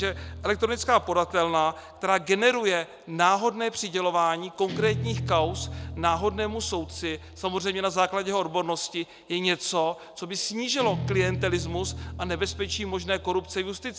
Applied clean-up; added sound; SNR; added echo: none; Guitar; 11 dB; none.